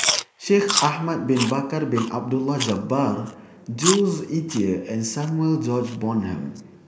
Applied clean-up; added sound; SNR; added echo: neural mask model Resemble Enhance denoiser.